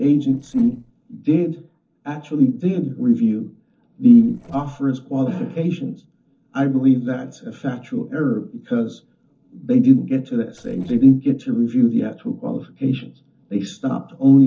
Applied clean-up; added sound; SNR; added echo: neural separator model SepFormer DNS4.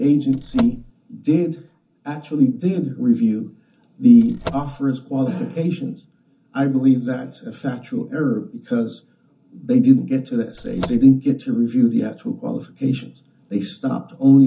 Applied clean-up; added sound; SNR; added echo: none; Car; 11 dB; reverberation time 0.3 s.